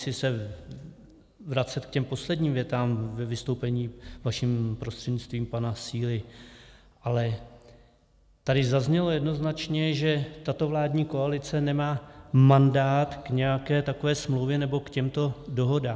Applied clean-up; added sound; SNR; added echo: none; none; none; none.